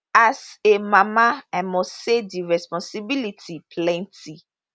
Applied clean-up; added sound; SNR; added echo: none; none; none; none.